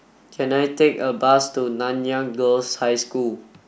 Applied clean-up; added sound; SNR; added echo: none; none; none; none.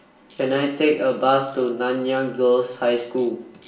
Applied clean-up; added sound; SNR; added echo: none; Tools; 14 dB; reverberation time 0.7 s.